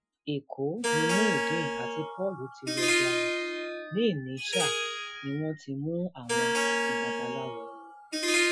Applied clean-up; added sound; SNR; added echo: classical method Wiener filter.